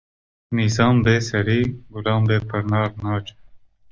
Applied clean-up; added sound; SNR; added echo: neural mask model DeepFilterNet 3.